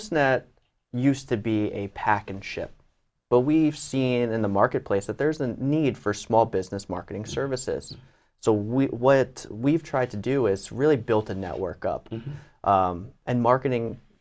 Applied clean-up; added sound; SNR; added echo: none; none; none; none.